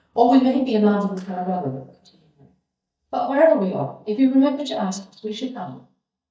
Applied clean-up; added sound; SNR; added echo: neural mask model DeepFilterNet 3.